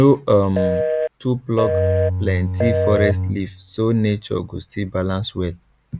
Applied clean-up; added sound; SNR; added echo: none; Bowed string instrument + Telephone; 0 dB; none.